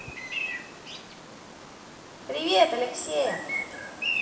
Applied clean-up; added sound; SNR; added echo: none; Bird vocalization, bird call, bird song; 5 dB; reverberation time 2.7 s.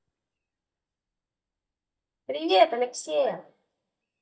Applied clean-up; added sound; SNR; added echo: neural mask model DeepFilterNet 3.